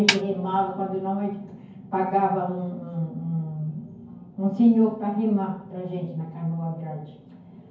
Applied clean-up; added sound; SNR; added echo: none; Snare drum; 2 dB; reverberation time 0.9 s.